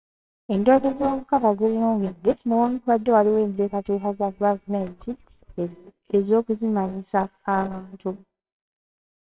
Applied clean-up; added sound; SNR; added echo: neural separator model SepFormer WHAMR!.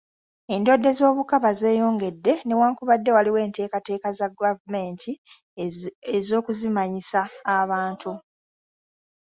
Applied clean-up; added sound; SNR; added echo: none; none; none; none.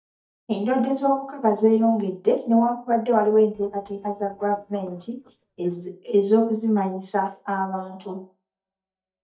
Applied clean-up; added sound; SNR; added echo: neural mask model DeepFilterNet 3.